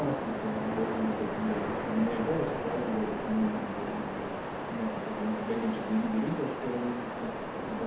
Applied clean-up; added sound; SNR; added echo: none; Waves, surf; 2 dB; reverberation time 0.6 s.